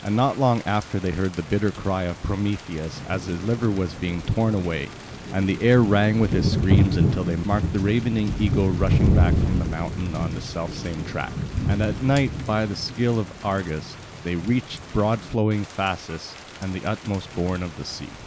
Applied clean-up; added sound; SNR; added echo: none; Thunder / Rain; 3 dB; none.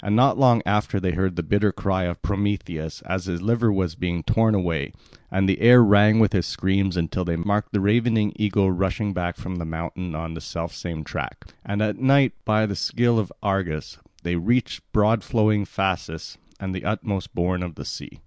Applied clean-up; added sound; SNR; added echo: none; none; none; none.